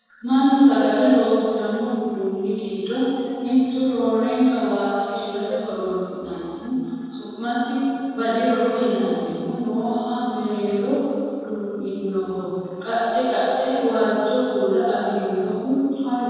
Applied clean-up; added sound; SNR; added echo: neural separator model SepFormer DNS4.